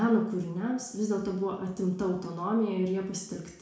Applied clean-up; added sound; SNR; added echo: none; none; none; reverberation time 0.6 s.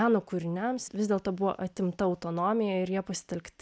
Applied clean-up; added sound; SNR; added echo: none; none; none; none.